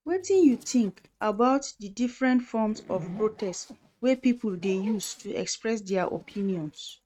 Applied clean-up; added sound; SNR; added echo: neural mask model RNNoise.